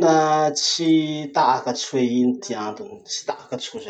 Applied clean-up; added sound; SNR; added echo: none; none; none; none.